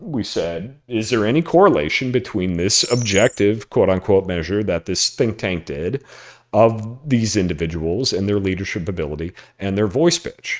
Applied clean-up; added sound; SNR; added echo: neural mask model RNNoise.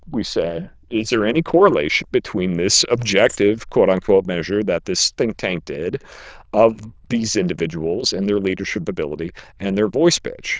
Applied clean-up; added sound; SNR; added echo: neural diffusion model UNIVERSE++.